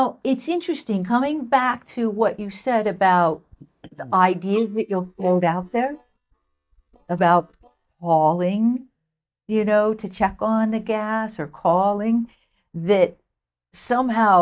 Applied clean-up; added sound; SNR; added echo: neural mask model DeepFilterNet 3.